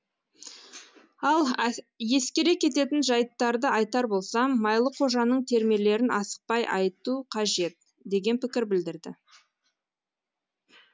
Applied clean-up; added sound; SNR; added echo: none; none; none; none.